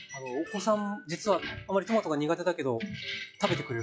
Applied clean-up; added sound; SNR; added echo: classical method log-MMSE.